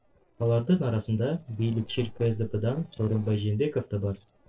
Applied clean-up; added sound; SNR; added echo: neural separator model SepFormer DNS4.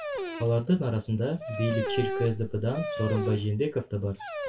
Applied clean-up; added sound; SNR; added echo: none; Dog; 6 dB; reverberation time 0.2 s.